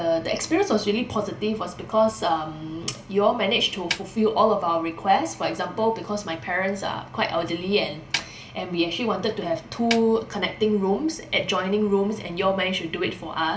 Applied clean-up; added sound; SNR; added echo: none; Snare drum; 10 dB; reverberation time 0.2 s.